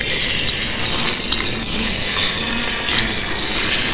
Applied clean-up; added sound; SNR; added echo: neural separator model SepFormer WHAMR!.